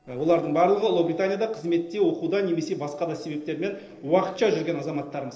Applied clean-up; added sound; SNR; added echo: neural separator model SepFormer DNS4.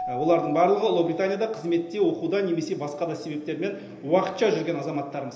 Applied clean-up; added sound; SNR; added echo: none; Keyboard (musical); 15 dB; reverberation time 0.8 s.